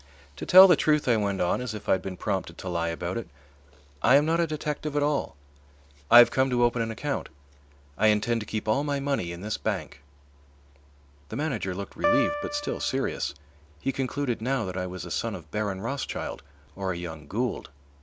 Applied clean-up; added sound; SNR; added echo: none; Piano; 4 dB; none.